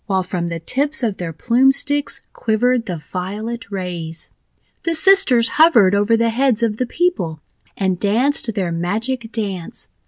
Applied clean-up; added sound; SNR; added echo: none; none; none; none.